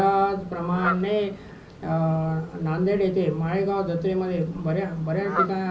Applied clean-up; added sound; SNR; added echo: none; Fowl; 11 dB; reverberation time 0.5 s.